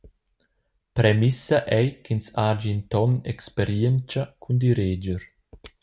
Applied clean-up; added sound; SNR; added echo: none; none; none; none.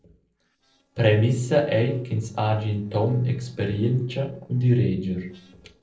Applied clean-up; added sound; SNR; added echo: neural separator model SepFormer DNS4.